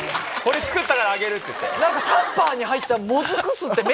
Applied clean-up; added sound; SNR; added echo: none; Coin (dropping) / Glass; 13 dB; none.